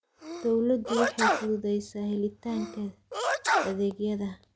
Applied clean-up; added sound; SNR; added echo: none; Sneeze; 2 dB; none.